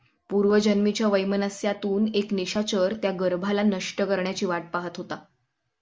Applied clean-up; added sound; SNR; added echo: none; none; none; none.